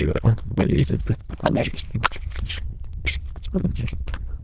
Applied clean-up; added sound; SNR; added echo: neural diffusion model UNIVERSE++.